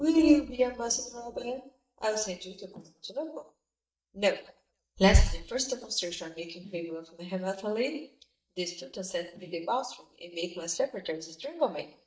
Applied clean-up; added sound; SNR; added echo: neural mask model DeepFilterNet 3.